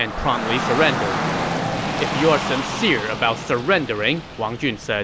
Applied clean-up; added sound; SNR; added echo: none; Rain / Dog; 3 dB; none.